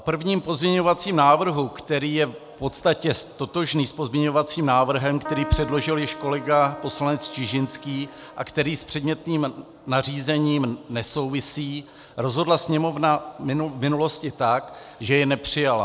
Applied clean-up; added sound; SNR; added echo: none; Keyboard (musical); 14 dB; none.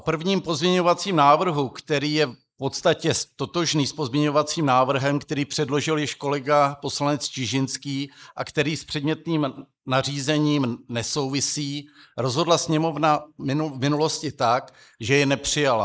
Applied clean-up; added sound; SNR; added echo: neural mask model Resemble Enhance denoiser.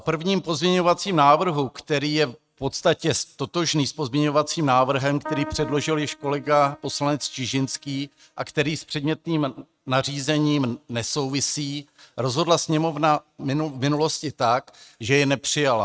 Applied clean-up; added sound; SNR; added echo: neural mask model RNNoise.